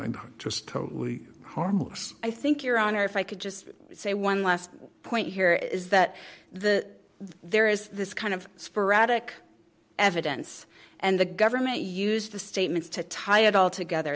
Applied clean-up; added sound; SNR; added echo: none; none; none; none.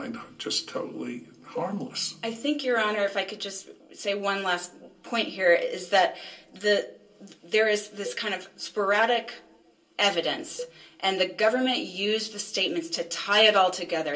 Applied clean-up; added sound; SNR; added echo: none; Cowbell; 19 dB; reverberation time 0.2 s.